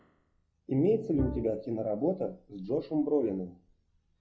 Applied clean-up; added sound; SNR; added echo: classical method log-MMSE.